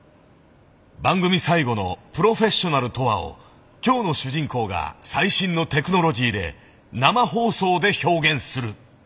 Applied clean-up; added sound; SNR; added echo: none; none; none; none.